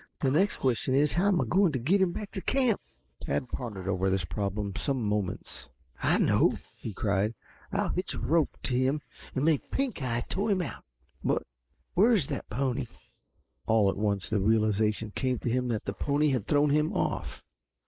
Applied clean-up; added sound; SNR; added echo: neural mask model Resemble Enhance denoiser.